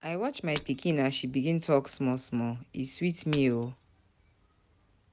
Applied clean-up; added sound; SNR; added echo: none; Shatter; 13 dB; none.